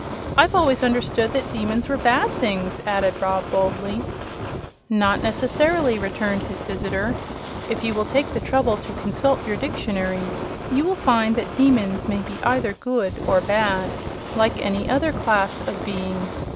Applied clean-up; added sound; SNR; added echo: none; Fire; 7 dB; none.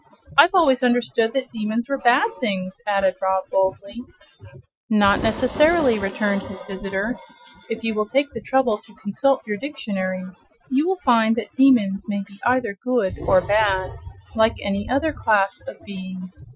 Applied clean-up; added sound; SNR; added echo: classical method Wiener filter.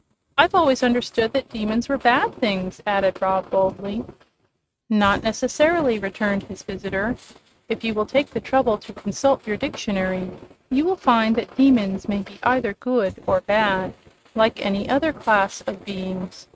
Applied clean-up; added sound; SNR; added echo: neural mask model RNNoise.